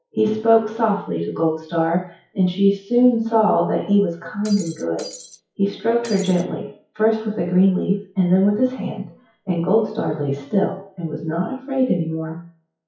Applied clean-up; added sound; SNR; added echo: classical method WPE with log-MMSE.